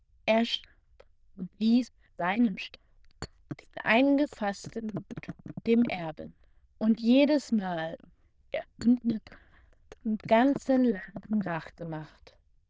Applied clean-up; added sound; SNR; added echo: neural diffusion model UNIVERSE++.